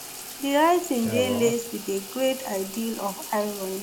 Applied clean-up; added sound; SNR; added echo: none; Bathtub (filling or washing) / Water tap, faucet; 10 dB; none.